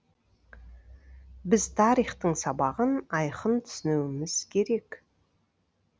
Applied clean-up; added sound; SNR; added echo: none; none; none; none.